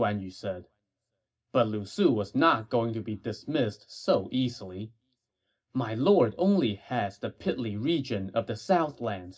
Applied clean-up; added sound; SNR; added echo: none; none; none; reverberation time 0.4 s.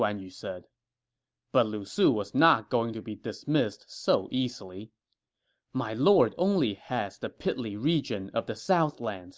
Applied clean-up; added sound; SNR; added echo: none; none; none; none.